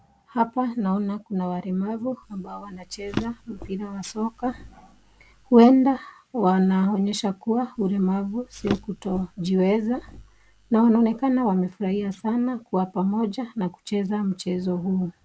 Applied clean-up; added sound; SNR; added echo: none; Drawer open or close; 16 dB; none.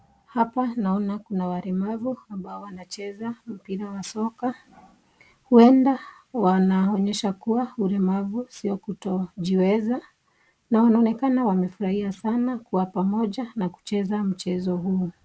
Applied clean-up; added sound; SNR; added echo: none; none; none; none.